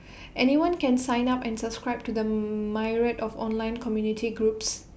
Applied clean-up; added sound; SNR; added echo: none; none; none; none.